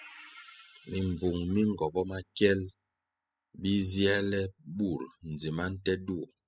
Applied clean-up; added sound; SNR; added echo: classical method spectral subtraction.